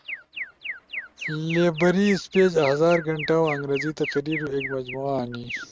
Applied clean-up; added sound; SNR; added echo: neural mask model RNNoise.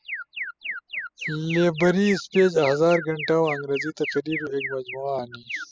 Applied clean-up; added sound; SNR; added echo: classical method spectral subtraction.